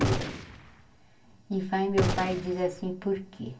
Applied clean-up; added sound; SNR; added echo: none; Gunshot, gunfire; 2 dB; reverberation time 0.1 s.